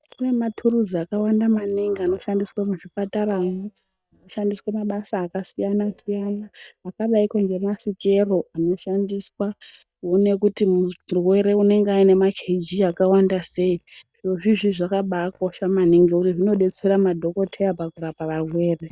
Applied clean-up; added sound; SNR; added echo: neural mask model DeepFilterNet 3.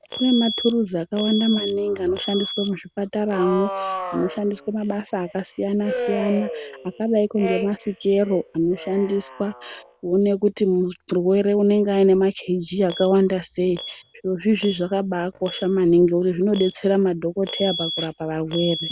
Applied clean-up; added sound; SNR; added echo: none; Alarm; 12 dB; none.